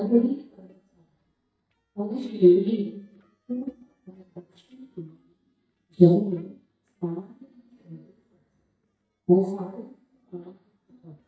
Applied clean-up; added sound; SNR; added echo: neural mask model DeepFilterNet 3.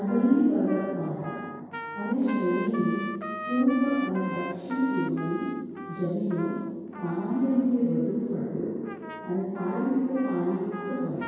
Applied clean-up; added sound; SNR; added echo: none; Trumpet; 12 dB; reverberation time 2.0 s.